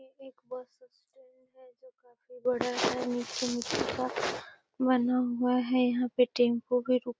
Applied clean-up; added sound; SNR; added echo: none; none; none; none.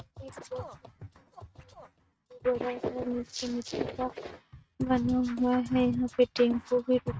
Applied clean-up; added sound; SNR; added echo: neural mask model RNNoise.